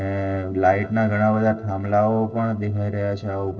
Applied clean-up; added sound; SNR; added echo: neural separator model SepFormer DNS4.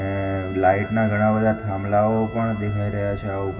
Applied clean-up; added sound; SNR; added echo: none; Trumpet; 18 dB; reverberation time 2.4 s.